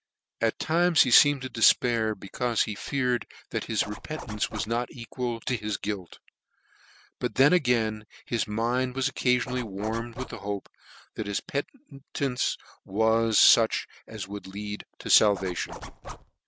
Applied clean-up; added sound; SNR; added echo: none; Zipper (clothing); 12 dB; none.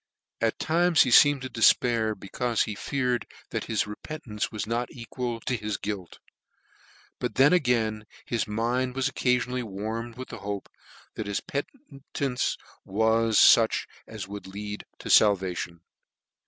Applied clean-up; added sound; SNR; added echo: none; none; none; none.